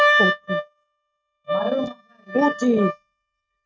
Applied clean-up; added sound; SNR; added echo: neural mask model RNNoise.